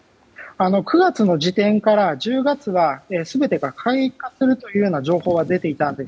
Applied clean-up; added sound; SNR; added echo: none; none; none; none.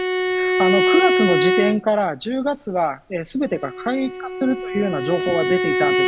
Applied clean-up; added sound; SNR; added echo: none; Bowed string instrument; -1 dB; none.